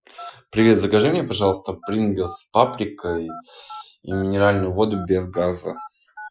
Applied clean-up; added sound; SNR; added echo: classical method Wiener filter.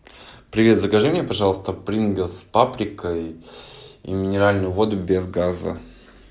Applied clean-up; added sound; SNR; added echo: none; none; none; none.